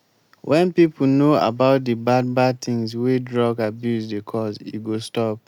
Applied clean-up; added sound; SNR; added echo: none; none; none; none.